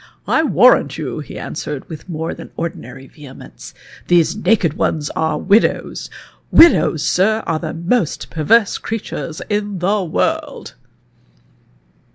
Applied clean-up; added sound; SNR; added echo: none; none; none; none.